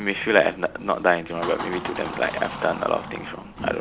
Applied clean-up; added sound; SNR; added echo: none; Door; 11 dB; none.